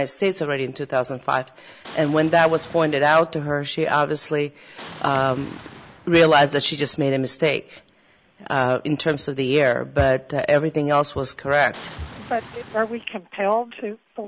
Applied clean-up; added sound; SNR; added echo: none; Boom; 19 dB; none.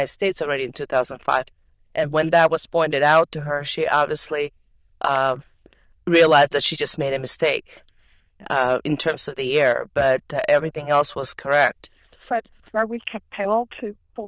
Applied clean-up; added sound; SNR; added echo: neural diffusion model UNIVERSE++.